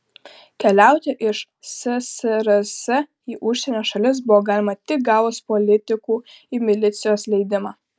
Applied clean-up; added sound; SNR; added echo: none; none; none; none.